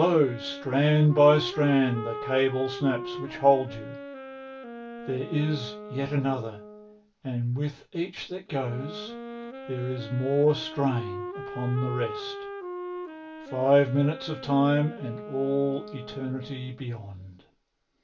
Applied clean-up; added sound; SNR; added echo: none; Wind instrument, woodwind instrument; 12 dB; reverberation time 0.2 s.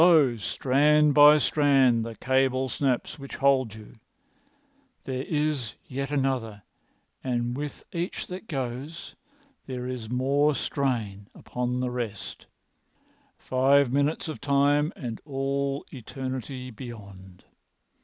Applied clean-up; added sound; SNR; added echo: none; none; none; none.